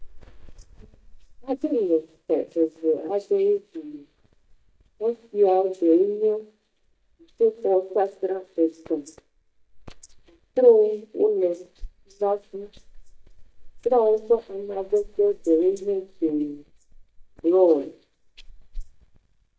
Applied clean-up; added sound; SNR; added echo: neural mask model DeepFilterNet 3.